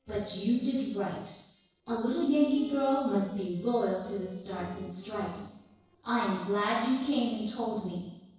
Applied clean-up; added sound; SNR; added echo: neural separator model SepFormer DNS4.